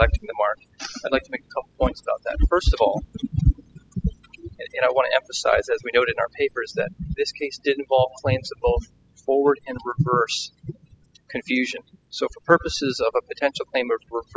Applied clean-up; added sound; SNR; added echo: classical method spectral subtraction.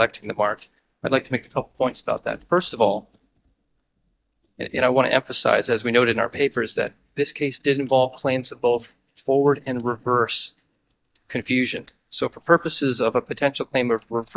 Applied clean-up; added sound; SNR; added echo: neural mask model DeepFilterNet 3.